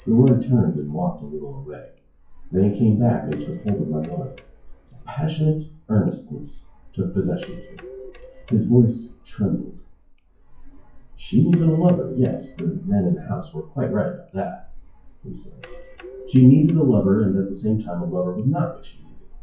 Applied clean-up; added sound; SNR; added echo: classical method WPE with log-MMSE.